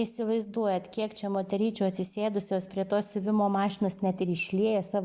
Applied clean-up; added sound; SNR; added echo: none; none; none; none.